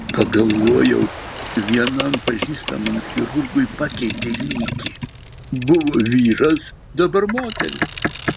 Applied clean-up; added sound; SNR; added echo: none; Boat, Water vehicle; 8 dB; none.